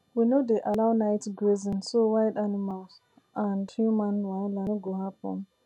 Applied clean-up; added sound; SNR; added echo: none; none; none; none.